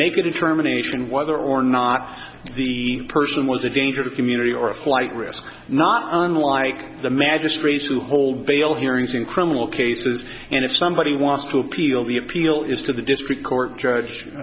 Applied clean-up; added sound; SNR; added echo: none; none; none; none.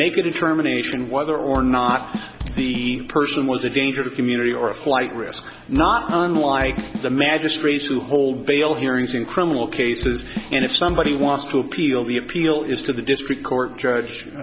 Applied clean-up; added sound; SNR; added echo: none; Drum kit; 10 dB; none.